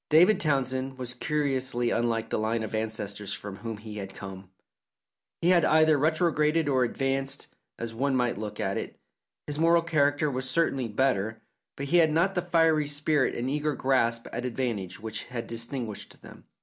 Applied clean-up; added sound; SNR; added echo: none; none; none; none.